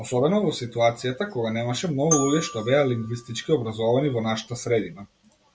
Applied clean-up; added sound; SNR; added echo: none; Glockenspiel; 11 dB; none.